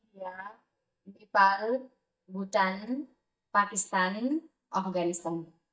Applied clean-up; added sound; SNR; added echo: neural mask model DeepFilterNet 3.